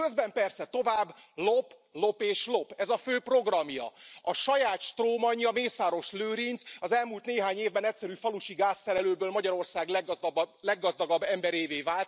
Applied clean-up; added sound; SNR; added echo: none; none; none; none.